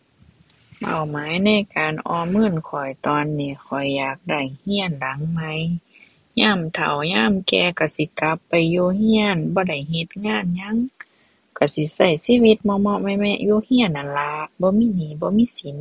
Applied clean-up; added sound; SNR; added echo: none; none; none; none.